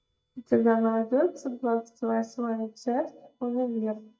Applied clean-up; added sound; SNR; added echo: neural mask model DeepFilterNet 3.